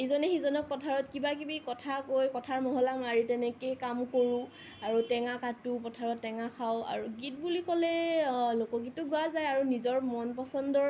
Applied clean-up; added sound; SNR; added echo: none; none; none; none.